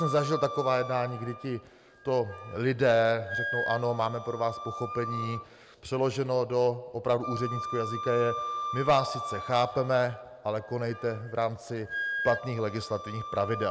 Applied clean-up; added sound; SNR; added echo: none; Wind instrument, woodwind instrument; 8 dB; none.